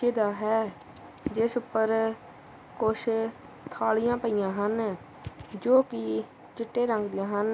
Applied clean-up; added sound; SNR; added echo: none; none; none; none.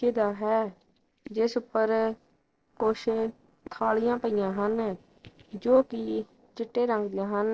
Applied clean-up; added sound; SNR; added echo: neural separator model SepFormer DNS4.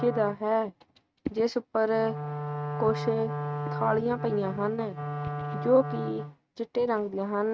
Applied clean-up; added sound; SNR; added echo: neural mask model RNNoise.